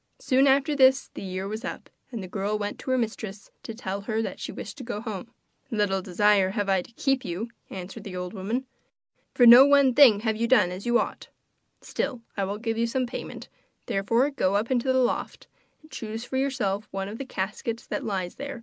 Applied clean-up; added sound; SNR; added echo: none; none; none; none.